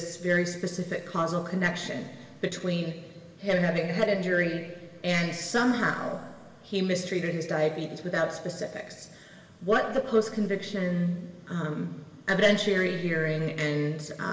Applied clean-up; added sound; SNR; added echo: none; none; none; reverberation time 2.4 s.